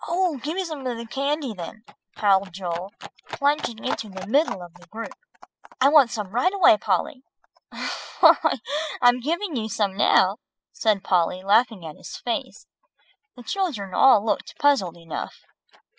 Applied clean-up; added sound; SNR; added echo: classical method spectral subtraction.